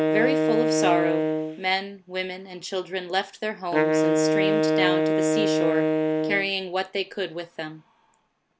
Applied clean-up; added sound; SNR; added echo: none; Wind instrument, woodwind instrument; -4 dB; none.